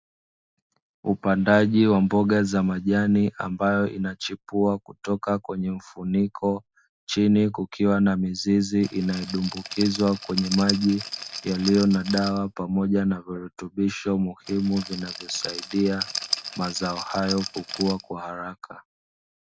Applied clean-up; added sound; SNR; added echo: none; Rattle; 10 dB; none.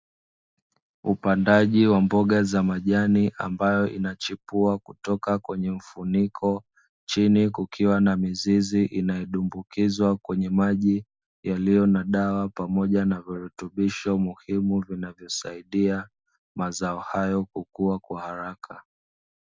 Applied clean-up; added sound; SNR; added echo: none; none; none; none.